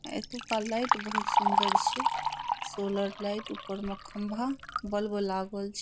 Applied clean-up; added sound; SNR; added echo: none; Liquid; -2 dB; none.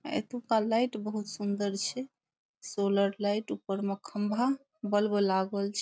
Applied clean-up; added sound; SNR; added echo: none; none; none; none.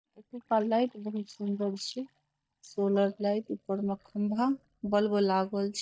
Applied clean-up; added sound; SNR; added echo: neural mask model DeepFilterNet 3.